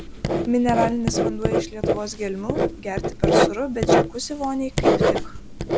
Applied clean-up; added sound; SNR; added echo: none; Writing; -5 dB; none.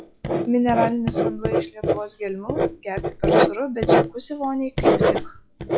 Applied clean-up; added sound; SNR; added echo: classical method log-MMSE.